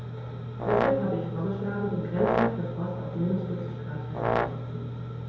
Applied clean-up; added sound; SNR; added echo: none; Brass instrument; 2 dB; reverberation time 0.8 s.